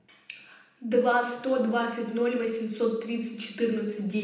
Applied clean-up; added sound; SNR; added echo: none; none; none; reverberation time 0.8 s.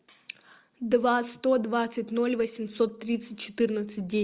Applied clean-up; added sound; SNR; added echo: none; none; none; none.